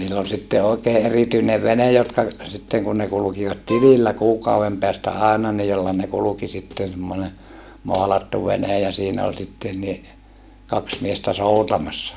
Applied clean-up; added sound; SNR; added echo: none; Bowed string instrument; 14 dB; none.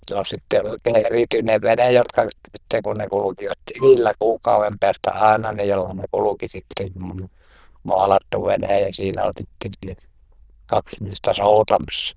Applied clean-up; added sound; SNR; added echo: neural diffusion model UNIVERSE++.